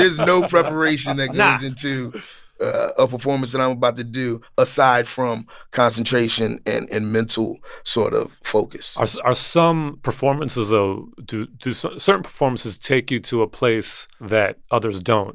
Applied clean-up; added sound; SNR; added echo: none; none; none; none.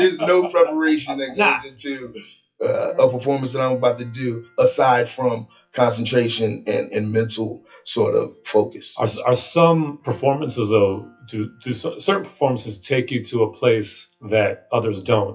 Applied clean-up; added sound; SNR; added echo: classical method WPE with log-MMSE.